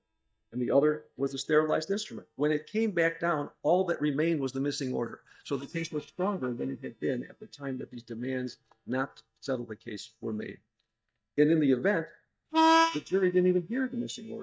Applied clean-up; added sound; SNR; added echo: neural mask model DeepFilterNet 3.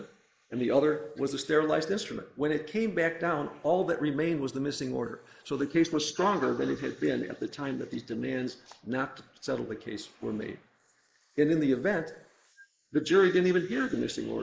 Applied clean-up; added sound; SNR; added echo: neural mask model Resemble Enhance denoiser.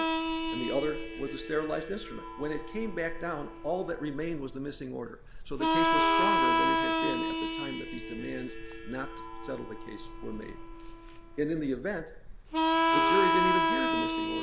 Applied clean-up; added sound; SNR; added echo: none; Harmonica; -4 dB; none.